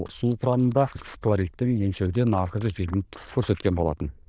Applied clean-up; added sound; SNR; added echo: neural diffusion model UNIVERSE++.